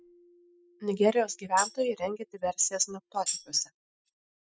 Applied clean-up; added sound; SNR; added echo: classical method spectral subtraction.